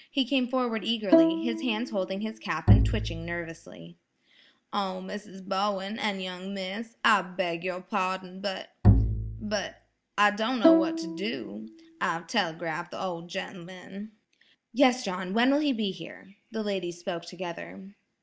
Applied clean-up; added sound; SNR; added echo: none; Bowed string instrument + Bowed string instrument; -4 dB; none.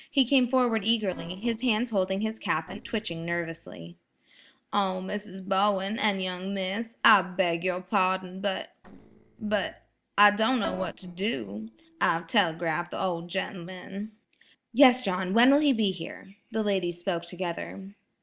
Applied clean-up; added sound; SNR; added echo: neural separator model SepFormer DNS4.